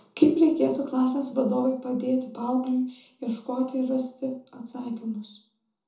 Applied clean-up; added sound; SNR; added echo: none; none; none; reverberation time 0.6 s.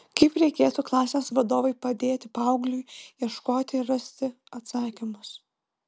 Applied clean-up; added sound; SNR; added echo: none; none; none; none.